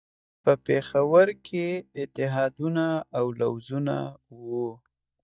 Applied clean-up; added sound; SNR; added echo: neural mask model DeepFilterNet 3.